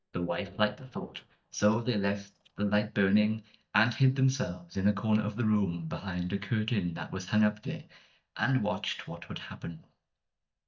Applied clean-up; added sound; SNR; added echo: neural mask model DeepFilterNet 3.